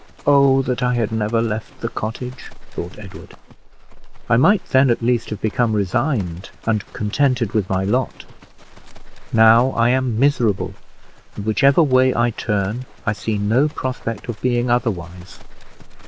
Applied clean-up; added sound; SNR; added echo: none; Livestock, farm animals, working animals; 16 dB; none.